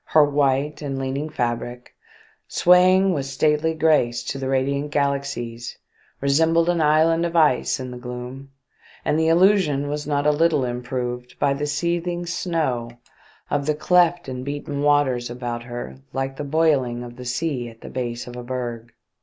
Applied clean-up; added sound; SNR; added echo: none; none; none; none.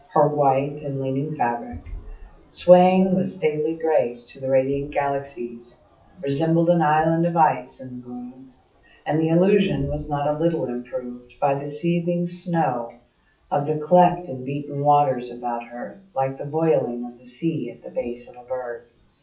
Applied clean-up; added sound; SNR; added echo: classical method WPE with log-MMSE.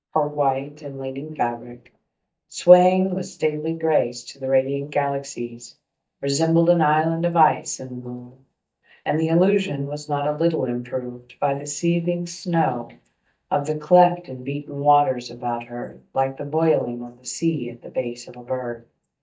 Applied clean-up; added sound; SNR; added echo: neural mask model DeepFilterNet 3.